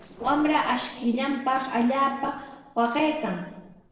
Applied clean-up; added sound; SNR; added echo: neural separator model SepFormer DNS4.